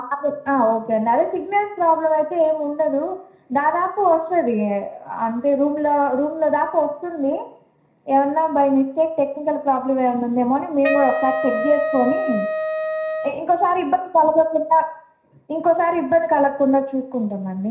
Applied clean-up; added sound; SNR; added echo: none; Wind instrument, woodwind instrument; 5 dB; reverberation time 0.5 s.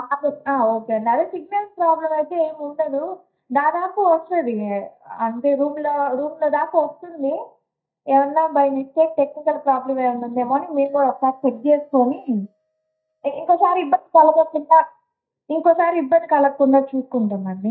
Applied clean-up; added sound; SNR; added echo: neural mask model DeepFilterNet 3.